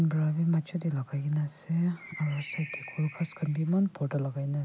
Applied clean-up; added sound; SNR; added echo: none; Bird; 15 dB; none.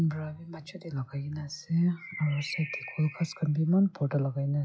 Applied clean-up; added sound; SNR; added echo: classical method log-MMSE.